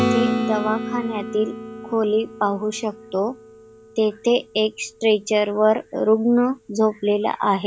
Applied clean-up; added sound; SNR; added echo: none; Acoustic guitar / Strum; 8 dB; none.